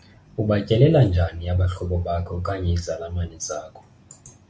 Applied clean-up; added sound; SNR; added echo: none; none; none; none.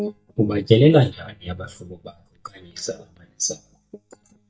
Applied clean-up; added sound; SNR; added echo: neural mask model DeepFilterNet 3.